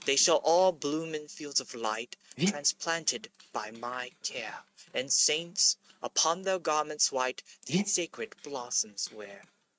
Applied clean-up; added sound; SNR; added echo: neural mask model RNNoise.